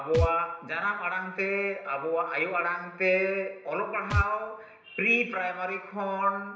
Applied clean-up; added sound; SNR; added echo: none; Thump, thud; 9 dB; reverberation time 0.9 s.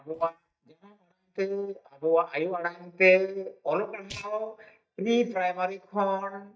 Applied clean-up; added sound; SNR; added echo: neural mask model DeepFilterNet 3.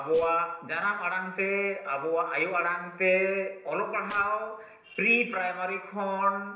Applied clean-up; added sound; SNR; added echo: neural separator model SepFormer DNS4.